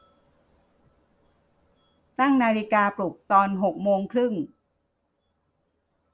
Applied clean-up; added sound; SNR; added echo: none; none; none; none.